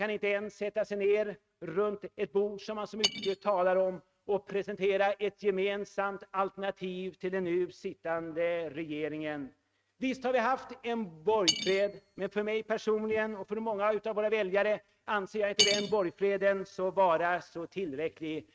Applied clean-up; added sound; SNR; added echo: neural mask model RNNoise.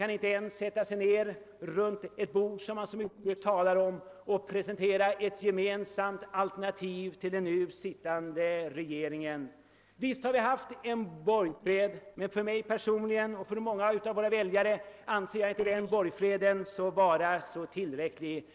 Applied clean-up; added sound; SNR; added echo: neural separator model SepFormer DNS4.